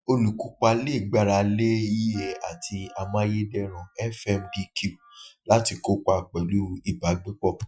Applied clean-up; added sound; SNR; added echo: classical method Wiener filter.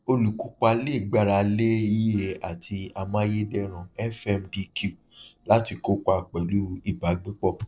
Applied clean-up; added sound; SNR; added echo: neural separator model SepFormer DNS4.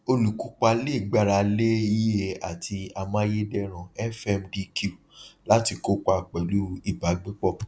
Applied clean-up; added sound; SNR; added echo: none; none; none; none.